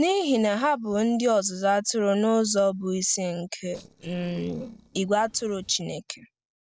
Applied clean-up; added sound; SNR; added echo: neural separator model SepFormer DNS4.